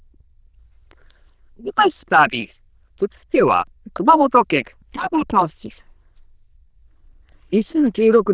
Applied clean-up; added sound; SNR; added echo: neural diffusion model UNIVERSE++.